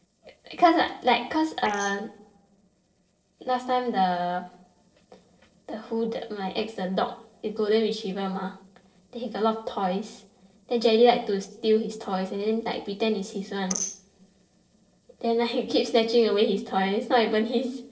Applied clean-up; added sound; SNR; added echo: neural separator model SepFormer DNS4.